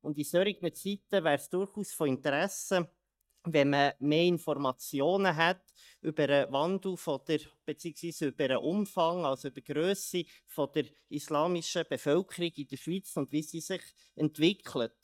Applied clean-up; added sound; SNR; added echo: neural mask model DeepFilterNet 3.